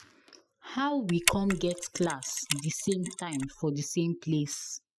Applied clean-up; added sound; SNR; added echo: classical method spectral subtraction.